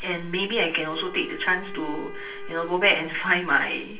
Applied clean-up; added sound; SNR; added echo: none; Wind instrument, woodwind instrument; 17 dB; reverberation time 0.3 s.